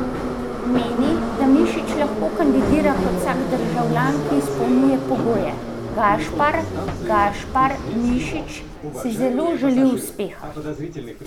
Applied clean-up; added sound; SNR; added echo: none; Subway, metro, underground; 4 dB; none.